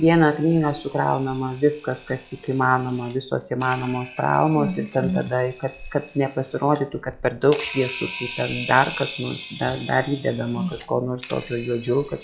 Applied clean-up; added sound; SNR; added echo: classical method log-MMSE.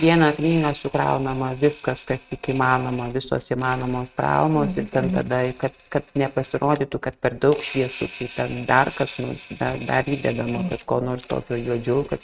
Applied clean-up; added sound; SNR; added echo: neural mask model RNNoise.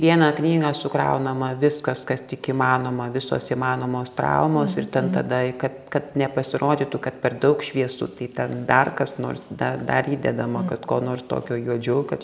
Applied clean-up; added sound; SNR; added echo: none; none; none; none.